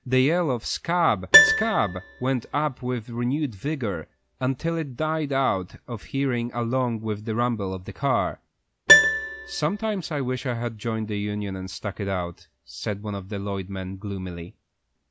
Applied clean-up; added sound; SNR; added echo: none; Piano; 3 dB; none.